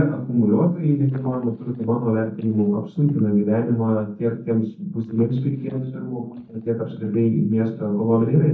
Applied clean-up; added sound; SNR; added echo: neural mask model DeepFilterNet 3.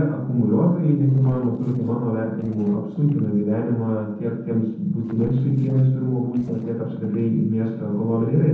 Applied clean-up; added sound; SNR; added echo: neural separator model SepFormer DNS4.